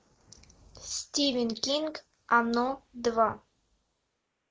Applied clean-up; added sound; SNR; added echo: neural mask model Resemble Enhance denoiser.